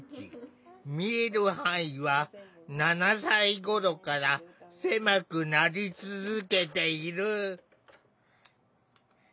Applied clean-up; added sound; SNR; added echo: none; none; none; none.